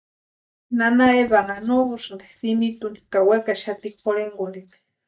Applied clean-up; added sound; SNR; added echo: neural mask model DeepFilterNet 3.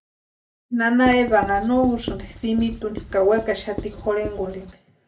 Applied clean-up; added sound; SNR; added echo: none; Writing; 12 dB; reverberation time 0.3 s.